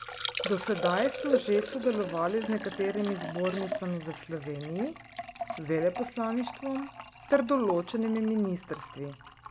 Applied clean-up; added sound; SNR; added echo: none; Liquid; 7 dB; none.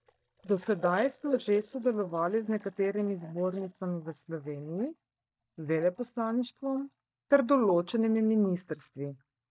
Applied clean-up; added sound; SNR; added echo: neural mask model DeepFilterNet 3.